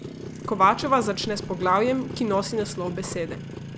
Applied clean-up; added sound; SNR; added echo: none; Motorcycle; 11 dB; none.